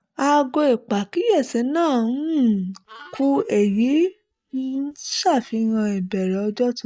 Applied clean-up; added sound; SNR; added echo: neural mask model DeepFilterNet 3.